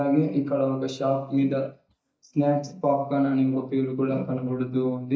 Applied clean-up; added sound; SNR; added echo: neural mask model DeepFilterNet 3.